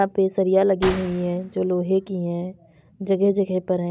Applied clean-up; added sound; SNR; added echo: none; Gunshot, gunfire; 15 dB; none.